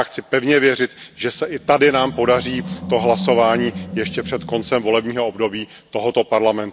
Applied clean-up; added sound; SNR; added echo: none; Animal; 13 dB; none.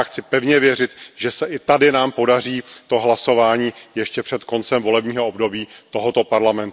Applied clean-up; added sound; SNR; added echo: none; none; none; none.